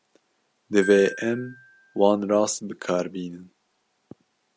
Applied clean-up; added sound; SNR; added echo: none; Glockenspiel; 16 dB; none.